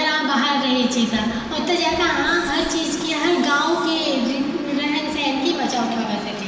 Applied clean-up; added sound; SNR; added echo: none; Cough; 19 dB; reverberation time 1.1 s.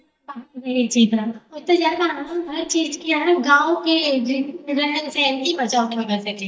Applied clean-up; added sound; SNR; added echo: neural mask model DeepFilterNet 3.